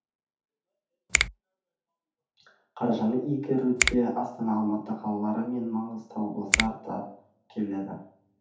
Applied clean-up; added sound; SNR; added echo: none; Finger snapping; 2 dB; reverberation time 0.5 s.